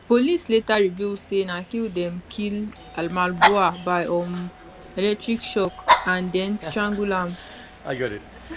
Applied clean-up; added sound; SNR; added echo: none; Dog; 5 dB; none.